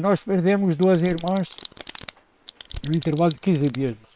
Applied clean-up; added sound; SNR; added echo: neural separator model SepFormer WHAM!.